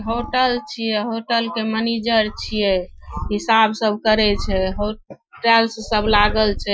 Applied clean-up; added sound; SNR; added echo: classical method Wiener filter.